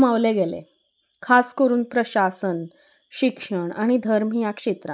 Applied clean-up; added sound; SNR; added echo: none; none; none; none.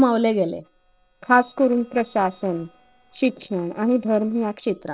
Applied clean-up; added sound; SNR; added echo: neural separator model SepFormer DNS4.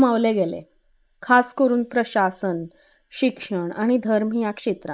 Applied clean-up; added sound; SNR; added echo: neural mask model Resemble Enhance denoiser.